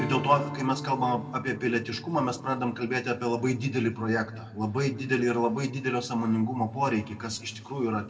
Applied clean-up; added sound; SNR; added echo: none; Strum; 14 dB; reverberation time 1.2 s.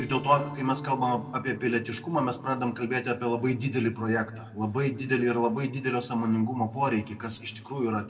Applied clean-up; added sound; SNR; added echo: neural separator model SepFormer DNS4.